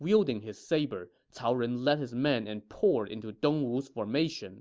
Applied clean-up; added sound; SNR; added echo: none; none; none; none.